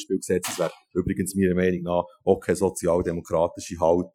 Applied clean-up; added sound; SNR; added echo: classical method Wiener filter.